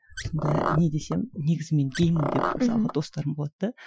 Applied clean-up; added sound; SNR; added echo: classical method Wiener filter.